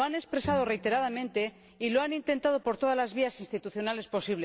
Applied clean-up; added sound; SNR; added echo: none; Bowed string instrument; 17 dB; none.